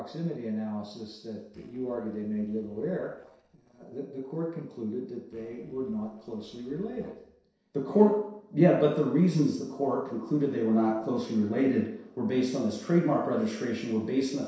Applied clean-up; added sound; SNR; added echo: neural separator model SepFormer DNS4.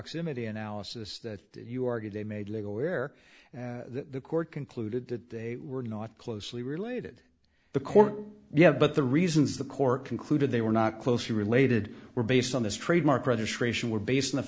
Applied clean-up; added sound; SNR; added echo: none; none; none; none.